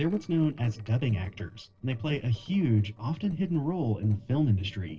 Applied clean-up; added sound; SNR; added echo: neural separator model SepFormer DNS4.